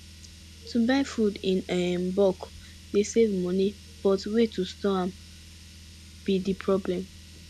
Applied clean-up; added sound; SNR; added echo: none; Car; 19 dB; none.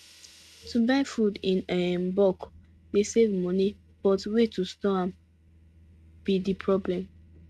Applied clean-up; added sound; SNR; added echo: neural mask model RNNoise.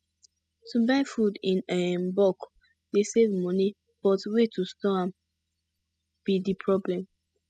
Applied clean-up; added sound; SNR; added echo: classical method spectral subtraction.